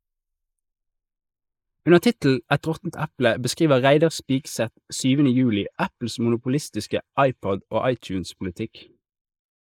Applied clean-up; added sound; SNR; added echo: neural mask model Resemble Enhance denoiser.